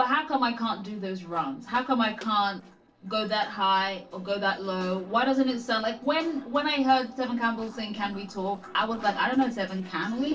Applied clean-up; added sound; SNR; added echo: neural separator model SepFormer DNS4.